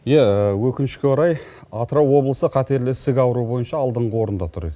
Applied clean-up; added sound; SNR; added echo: none; none; none; none.